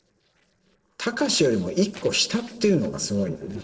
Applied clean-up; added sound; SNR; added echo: neural separator model SepFormer DNS4.